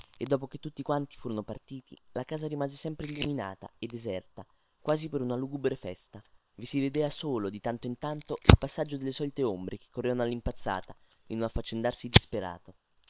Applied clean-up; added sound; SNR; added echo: neural separator model SepFormer WHAM!.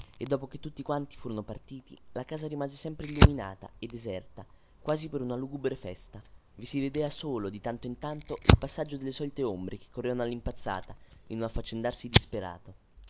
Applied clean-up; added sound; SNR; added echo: none; Fire; -2 dB; none.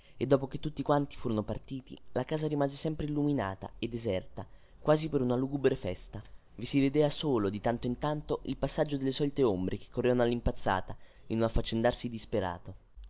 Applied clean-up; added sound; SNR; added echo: none; none; none; none.